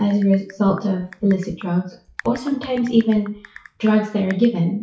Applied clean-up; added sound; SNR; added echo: classical method WPE with log-MMSE.